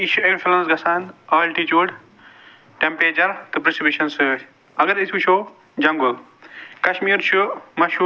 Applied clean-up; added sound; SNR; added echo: none; none; none; none.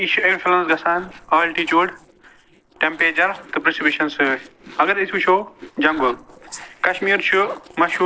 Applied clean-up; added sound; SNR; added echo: neural separator model SepFormer DNS4.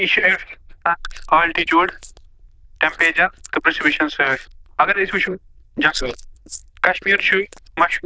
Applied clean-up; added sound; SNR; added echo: neural diffusion model UNIVERSE++.